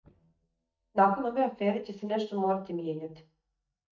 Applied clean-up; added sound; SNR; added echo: neural mask model DeepFilterNet 3.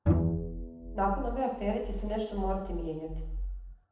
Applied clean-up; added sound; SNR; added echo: none; Bowed string instrument; -1 dB; reverberation time 0.8 s.